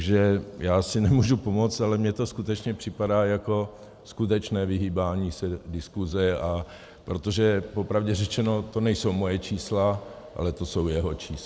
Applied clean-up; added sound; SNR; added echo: none; none; none; none.